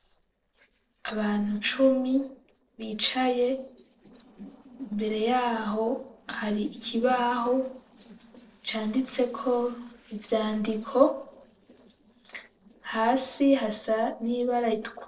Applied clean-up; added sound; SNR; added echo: neural separator model SepFormer DNS4.